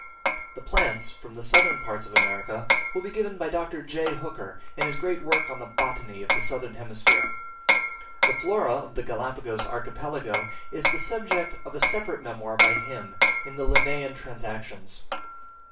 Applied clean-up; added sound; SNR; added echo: none; Hammer; -2 dB; reverberation time 0.3 s.